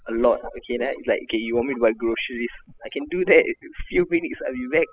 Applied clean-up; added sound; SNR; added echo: classical method spectral subtraction.